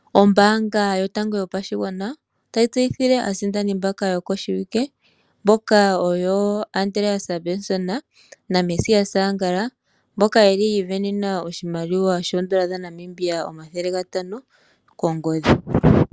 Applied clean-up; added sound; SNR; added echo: none; none; none; none.